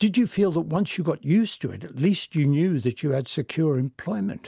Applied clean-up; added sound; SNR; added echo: none; none; none; none.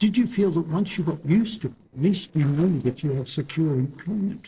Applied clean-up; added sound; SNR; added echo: neural separator model SepFormer DNS4.